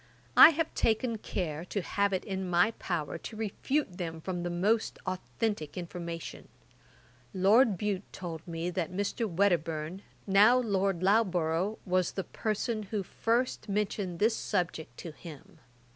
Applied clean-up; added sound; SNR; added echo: none; none; none; none.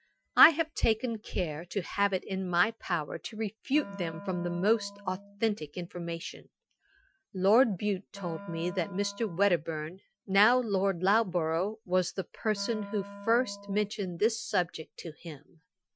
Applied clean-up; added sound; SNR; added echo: classical method Wiener filter.